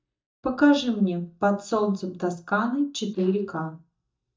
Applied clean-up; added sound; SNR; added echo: neural mask model DeepFilterNet 3.